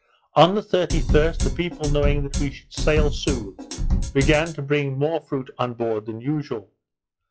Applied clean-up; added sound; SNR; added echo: classical method log-MMSE.